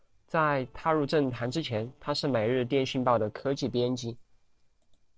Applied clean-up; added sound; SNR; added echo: neural separator model SepFormer DNS4.